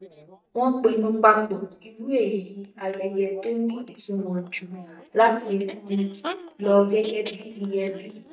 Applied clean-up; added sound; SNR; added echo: neural mask model DeepFilterNet 3.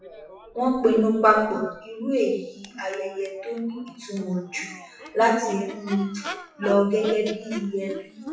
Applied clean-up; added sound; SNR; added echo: classical method WPE with log-MMSE.